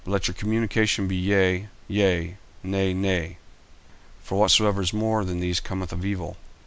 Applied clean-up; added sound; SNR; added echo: none; none; none; none.